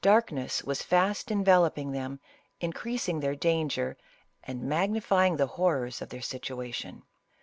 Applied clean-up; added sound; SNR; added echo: none; none; none; none.